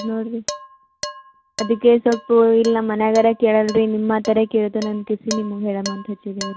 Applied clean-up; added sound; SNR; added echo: none; Dishes, pots, and pans; 16 dB; none.